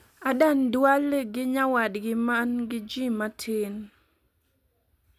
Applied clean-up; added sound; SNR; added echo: none; none; none; none.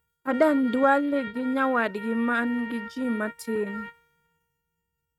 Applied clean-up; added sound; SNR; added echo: neural mask model RNNoise.